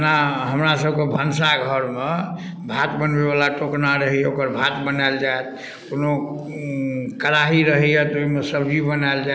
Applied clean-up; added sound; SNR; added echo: none; none; none; none.